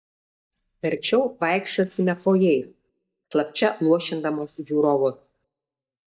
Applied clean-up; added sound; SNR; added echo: neural mask model DeepFilterNet 3.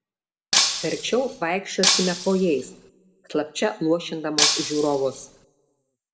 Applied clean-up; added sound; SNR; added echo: none; Shatter; -1 dB; reverberation time 0.7 s.